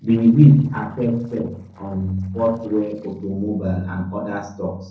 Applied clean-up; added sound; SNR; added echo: neural separator model SepFormer DNS4.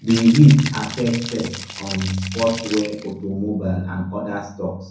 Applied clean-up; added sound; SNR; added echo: none; Rattle (instrument); 14 dB; reverberation time 0.5 s.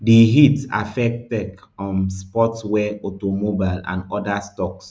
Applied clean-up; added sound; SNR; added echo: none; none; none; none.